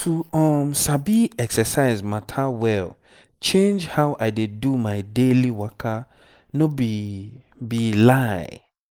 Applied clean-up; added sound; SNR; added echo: neural mask model Resemble Enhance denoiser.